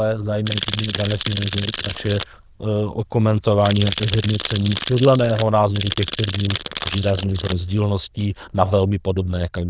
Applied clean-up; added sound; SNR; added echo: neural diffusion model UNIVERSE++.